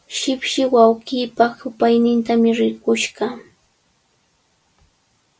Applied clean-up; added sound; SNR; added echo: none; none; none; none.